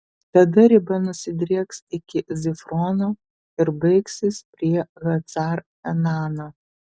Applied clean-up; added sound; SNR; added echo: none; none; none; none.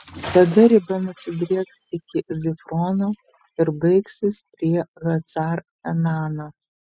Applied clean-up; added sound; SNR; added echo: classical method spectral subtraction.